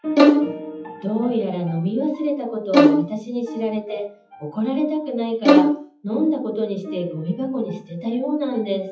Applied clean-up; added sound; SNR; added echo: classical method WPE with log-MMSE.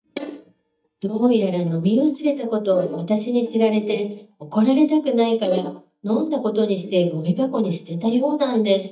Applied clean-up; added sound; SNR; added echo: neural mask model DeepFilterNet 3.